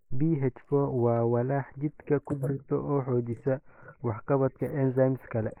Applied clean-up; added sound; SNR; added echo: neural mask model Resemble Enhance denoiser.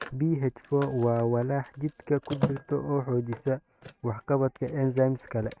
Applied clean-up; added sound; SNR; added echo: neural mask model RNNoise.